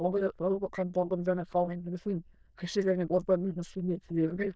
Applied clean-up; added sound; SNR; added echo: neural diffusion model UNIVERSE++.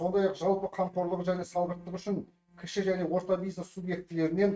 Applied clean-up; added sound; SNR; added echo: neural mask model RNNoise.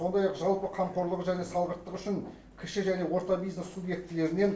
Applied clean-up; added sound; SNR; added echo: none; none; none; none.